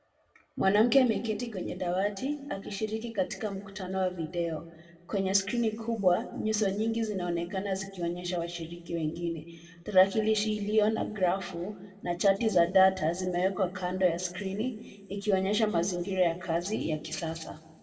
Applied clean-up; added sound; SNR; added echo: none; none; none; reverberation time 1.0 s.